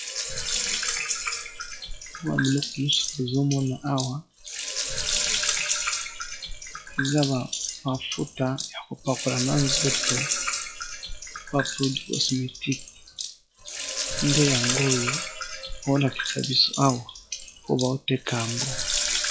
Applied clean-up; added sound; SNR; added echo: classical method log-MMSE.